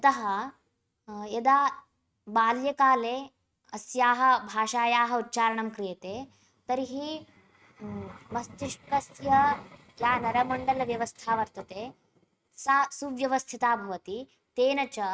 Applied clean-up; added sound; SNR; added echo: neural mask model RNNoise.